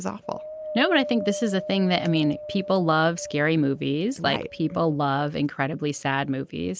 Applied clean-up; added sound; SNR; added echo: none; Wind; 13 dB; none.